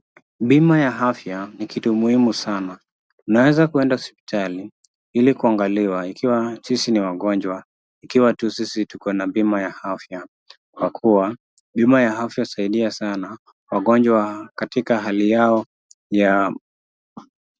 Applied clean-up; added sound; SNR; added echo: none; none; none; none.